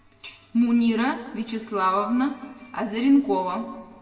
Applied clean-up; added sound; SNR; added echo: none; none; none; reverberation time 1.0 s.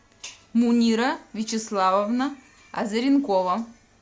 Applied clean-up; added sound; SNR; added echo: none; none; none; none.